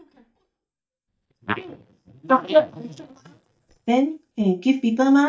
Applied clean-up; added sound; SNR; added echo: neural mask model DeepFilterNet 3.